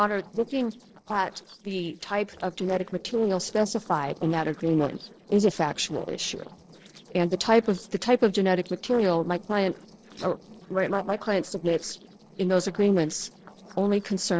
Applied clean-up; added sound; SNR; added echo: neural separator model SepFormer DNS4.